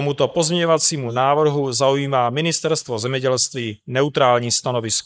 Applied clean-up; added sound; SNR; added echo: neural mask model Resemble Enhance denoiser.